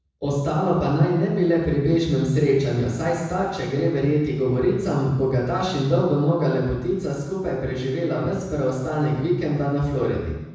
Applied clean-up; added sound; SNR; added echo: none; none; none; reverberation time 1.1 s.